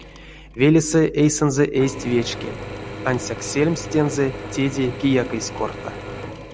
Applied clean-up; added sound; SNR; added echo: none; Drill / Mechanisms; 12 dB; none.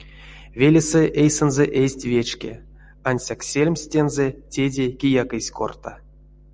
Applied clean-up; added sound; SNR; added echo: none; none; none; none.